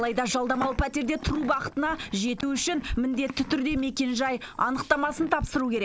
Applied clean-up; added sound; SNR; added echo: none; Livestock, farm animals, working animals; 14 dB; none.